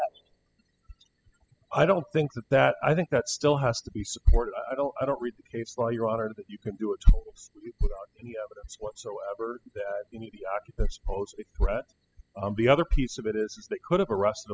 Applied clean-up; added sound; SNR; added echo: classical method spectral subtraction.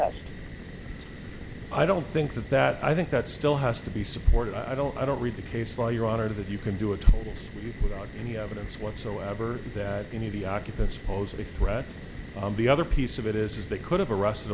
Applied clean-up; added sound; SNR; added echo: none; Fire; 11 dB; none.